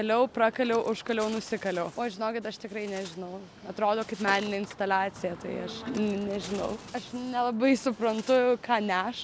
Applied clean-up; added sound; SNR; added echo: none; Bird; 20 dB; none.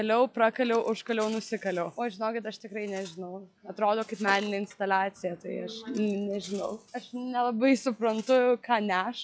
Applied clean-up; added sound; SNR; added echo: classical method log-MMSE.